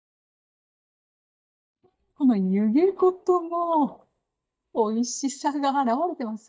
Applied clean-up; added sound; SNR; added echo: neural mask model DeepFilterNet 3.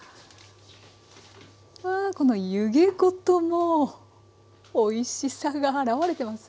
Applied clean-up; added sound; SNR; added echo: none; none; none; none.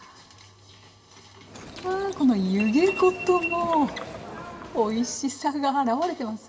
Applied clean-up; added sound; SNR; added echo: none; Subway, metro, underground; 10 dB; reverberation time 1.3 s.